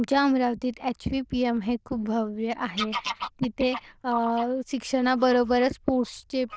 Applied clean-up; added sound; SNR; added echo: neural diffusion model UNIVERSE++.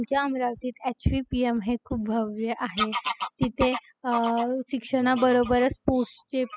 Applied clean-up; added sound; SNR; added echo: classical method spectral subtraction.